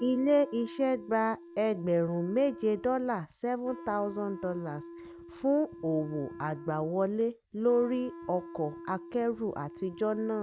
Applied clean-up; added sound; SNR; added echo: none; Wind instrument, woodwind instrument; 16 dB; none.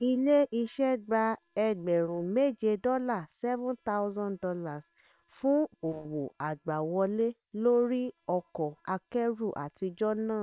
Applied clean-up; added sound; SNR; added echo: neural separator model SepFormer WHAM!.